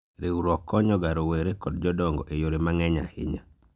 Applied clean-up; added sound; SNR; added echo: none; none; none; none.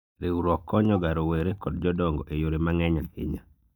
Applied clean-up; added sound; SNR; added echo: neural mask model DeepFilterNet 3.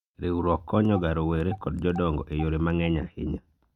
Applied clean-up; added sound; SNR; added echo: neural mask model RNNoise.